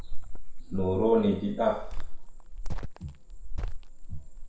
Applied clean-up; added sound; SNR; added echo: none; Cricket; -2 dB; reverberation time 0.6 s.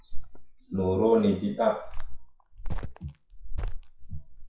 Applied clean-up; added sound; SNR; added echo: classical method WPE with log-MMSE.